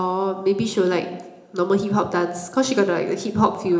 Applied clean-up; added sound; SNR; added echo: none; none; none; reverberation time 0.8 s.